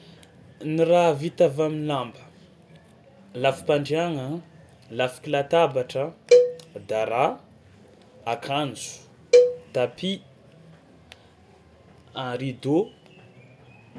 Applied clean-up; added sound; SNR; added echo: none; Cowbell; -4 dB; none.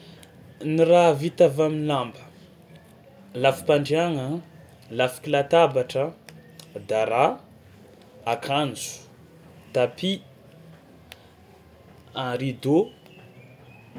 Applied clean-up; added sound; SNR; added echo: none; none; none; none.